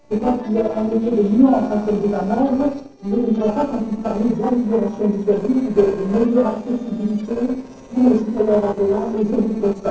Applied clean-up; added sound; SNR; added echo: neural separator model SepFormer DNS4.